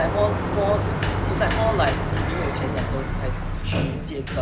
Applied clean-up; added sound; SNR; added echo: none; Sliding door; -3 dB; none.